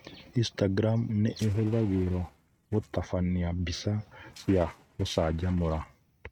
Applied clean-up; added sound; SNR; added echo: neural mask model RNNoise.